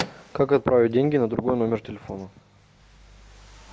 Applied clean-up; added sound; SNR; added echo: none; Microwave oven / Bell + Tap; 17 dB; none.